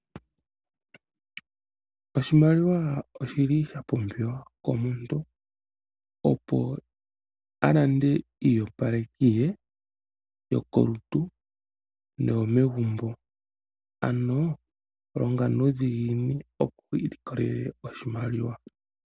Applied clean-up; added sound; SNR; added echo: none; none; none; none.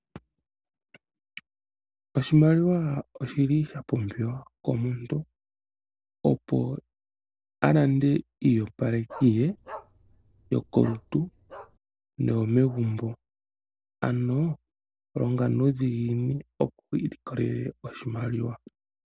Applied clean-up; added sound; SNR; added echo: neural separator model SepFormer DNS4.